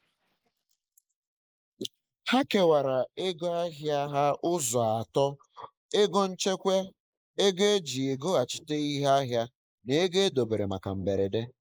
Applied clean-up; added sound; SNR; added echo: neural mask model Resemble Enhance denoiser.